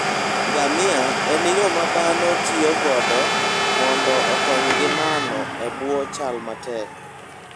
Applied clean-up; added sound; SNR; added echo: none; Trumpet + Domestic sounds, home sounds; -2 dB; none.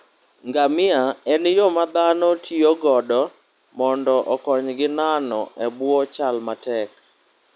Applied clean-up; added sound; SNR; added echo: none; none; none; none.